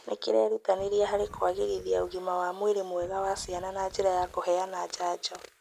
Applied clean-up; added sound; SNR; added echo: none; Wind; 20 dB; none.